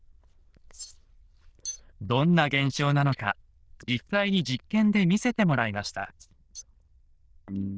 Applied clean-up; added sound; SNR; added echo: neural diffusion model UNIVERSE++.